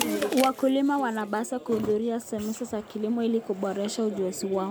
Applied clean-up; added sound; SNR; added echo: none; Chewing, mastication; 15 dB; none.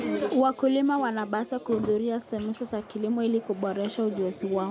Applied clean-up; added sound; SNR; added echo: none; none; none; none.